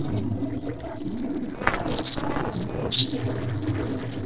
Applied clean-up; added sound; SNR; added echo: neural separator model SepFormer DNS4.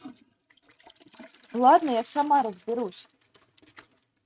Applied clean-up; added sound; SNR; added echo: neural mask model RNNoise.